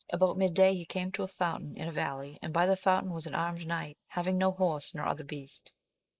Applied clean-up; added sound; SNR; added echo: neural mask model Resemble Enhance denoiser.